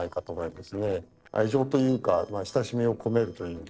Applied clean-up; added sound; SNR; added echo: neural separator model SepFormer DNS4.